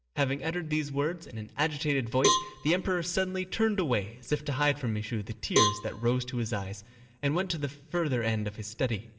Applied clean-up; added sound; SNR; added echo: none; Cowbell; 3 dB; reverberation time 1.0 s.